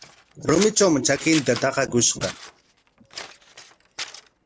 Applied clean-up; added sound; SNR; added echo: none; Scissors; 13 dB; none.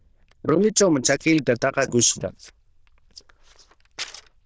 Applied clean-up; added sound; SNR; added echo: neural diffusion model UNIVERSE++.